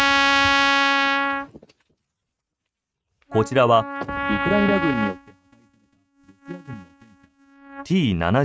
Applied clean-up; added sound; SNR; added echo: neural mask model RNNoise.